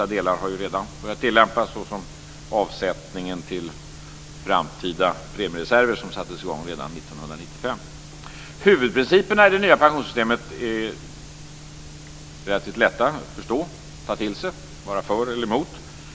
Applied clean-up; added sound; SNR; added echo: none; none; none; none.